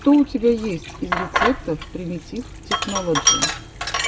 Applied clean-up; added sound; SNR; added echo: none; Sink (filling or washing); 2 dB; none.